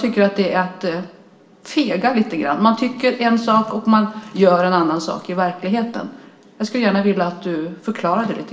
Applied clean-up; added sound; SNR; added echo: none; none; none; reverberation time 0.6 s.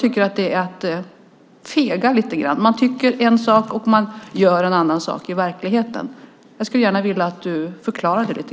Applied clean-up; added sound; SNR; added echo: none; none; none; none.